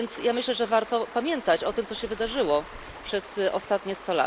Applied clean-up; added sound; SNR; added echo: none; Stream; 16 dB; none.